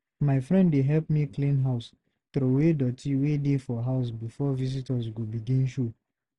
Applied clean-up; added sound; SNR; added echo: none; none; none; none.